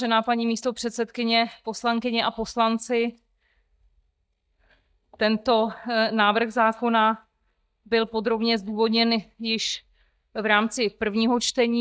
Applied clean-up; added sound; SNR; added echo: neural mask model DeepFilterNet 3.